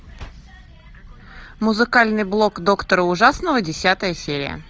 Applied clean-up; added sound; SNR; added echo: none; none; none; none.